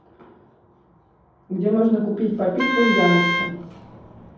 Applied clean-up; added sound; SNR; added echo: none; Wind instrument, woodwind instrument; 2 dB; reverberation time 0.9 s.